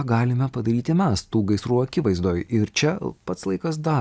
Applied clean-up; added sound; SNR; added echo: none; none; none; none.